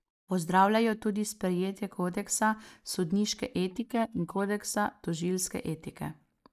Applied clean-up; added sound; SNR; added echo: neural mask model DeepFilterNet 3.